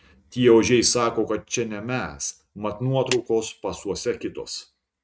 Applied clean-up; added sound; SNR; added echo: neural mask model RNNoise.